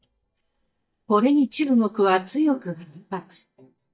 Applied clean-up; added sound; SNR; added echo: neural mask model DeepFilterNet 3.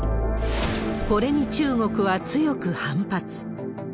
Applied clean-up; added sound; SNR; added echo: none; none; none; none.